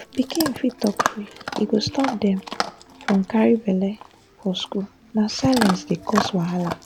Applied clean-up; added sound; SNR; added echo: none; Chewing, mastication / Dog; 8 dB; none.